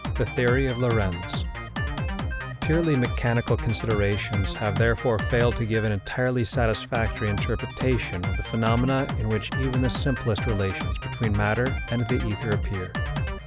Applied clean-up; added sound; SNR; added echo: none; Drum kit; 4 dB; none.